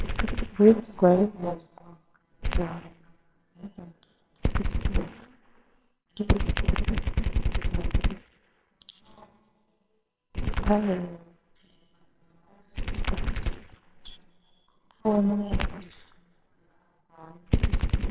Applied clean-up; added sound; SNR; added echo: neural separator model SepFormer WHAMR!.